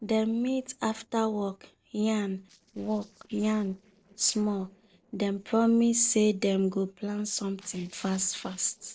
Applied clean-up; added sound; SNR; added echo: neural separator model SepFormer DNS4.